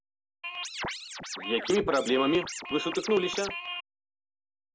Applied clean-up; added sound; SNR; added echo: none; Scratching (performance technique); 6 dB; none.